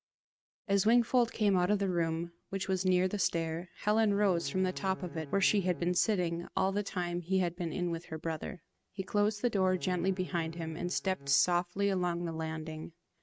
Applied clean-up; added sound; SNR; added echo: neural mask model RNNoise.